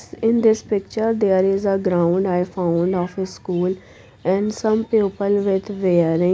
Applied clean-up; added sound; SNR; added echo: none; none; none; none.